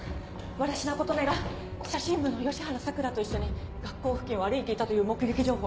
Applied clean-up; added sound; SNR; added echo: none; none; none; none.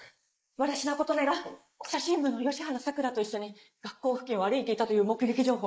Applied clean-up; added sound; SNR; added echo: neural mask model Resemble Enhance denoiser.